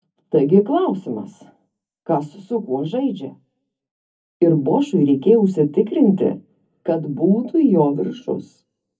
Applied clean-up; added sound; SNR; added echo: none; none; none; reverberation time 0.3 s.